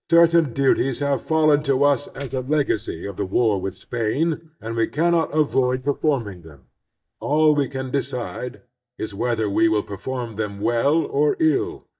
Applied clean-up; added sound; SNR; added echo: neural mask model DeepFilterNet 3.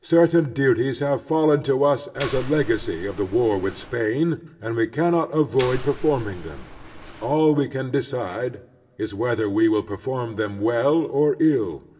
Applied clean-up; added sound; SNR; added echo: none; Mechanisms; 11 dB; reverberation time 1.1 s.